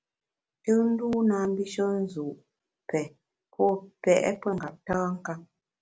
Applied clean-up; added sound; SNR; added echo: none; none; none; none.